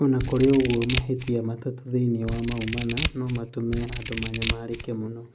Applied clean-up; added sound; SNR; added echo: none; Scissors; 5 dB; none.